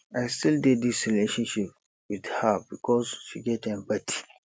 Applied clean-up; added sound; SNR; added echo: none; none; none; none.